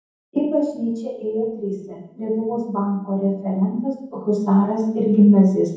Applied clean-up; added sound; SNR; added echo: none; none; none; reverberation time 1.2 s.